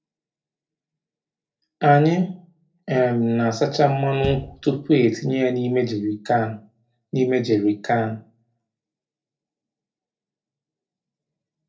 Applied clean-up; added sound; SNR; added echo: neural separator model SepFormer DNS4.